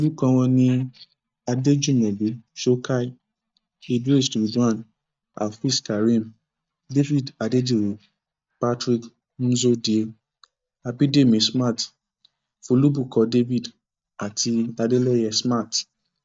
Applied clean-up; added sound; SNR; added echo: neural mask model DeepFilterNet 3.